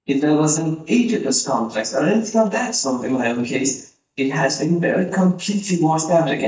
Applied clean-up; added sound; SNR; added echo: neural mask model DeepFilterNet 3.